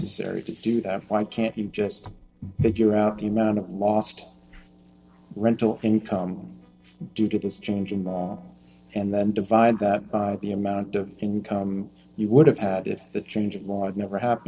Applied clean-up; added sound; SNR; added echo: neural separator model SepFormer DNS4.